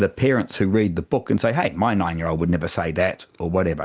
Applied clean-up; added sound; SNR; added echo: none; none; none; none.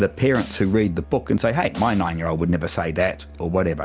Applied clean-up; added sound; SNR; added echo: none; Musical instrument + Snare drum; 18 dB; none.